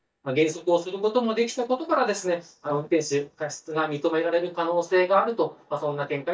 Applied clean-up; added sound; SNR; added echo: neural mask model DeepFilterNet 3.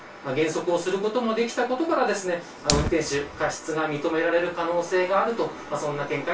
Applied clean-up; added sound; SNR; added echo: none; Fire; 12 dB; reverberation time 0.2 s.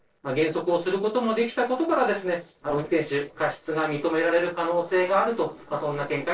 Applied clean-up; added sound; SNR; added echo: neural separator model SepFormer DNS4.